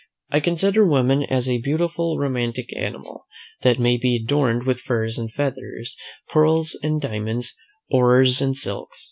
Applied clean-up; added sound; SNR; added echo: none; none; none; none.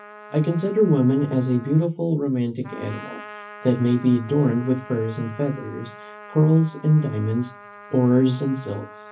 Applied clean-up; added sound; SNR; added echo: none; Trumpet; 19 dB; reverberation time 0.4 s.